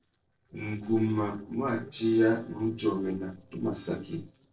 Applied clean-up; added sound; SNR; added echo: neural separator model SepFormer DNS4.